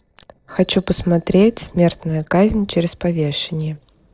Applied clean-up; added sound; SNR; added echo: neural separator model SepFormer DNS4.